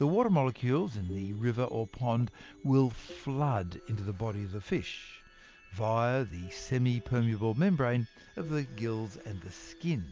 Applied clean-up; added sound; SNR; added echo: none; none; none; none.